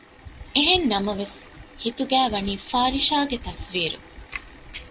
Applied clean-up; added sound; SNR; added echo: none; none; none; none.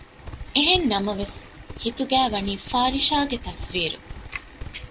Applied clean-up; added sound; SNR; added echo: none; Livestock, farm animals, working animals; 15 dB; none.